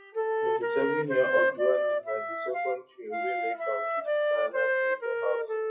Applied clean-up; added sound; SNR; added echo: classical method WPE with log-MMSE.